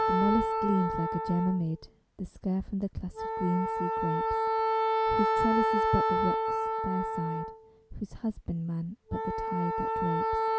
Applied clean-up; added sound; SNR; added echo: none; Wind instrument, woodwind instrument; -2 dB; none.